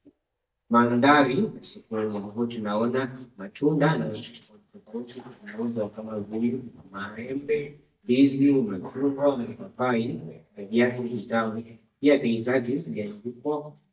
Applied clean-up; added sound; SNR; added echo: neural mask model DeepFilterNet 3.